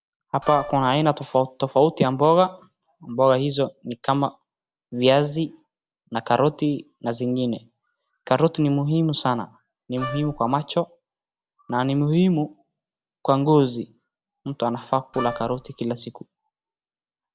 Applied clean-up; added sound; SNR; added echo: none; Wind instrument, woodwind instrument; 11 dB; none.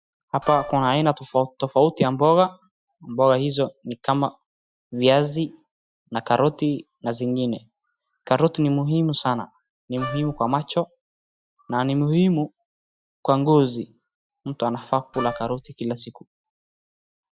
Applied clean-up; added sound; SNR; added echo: classical method Wiener filter.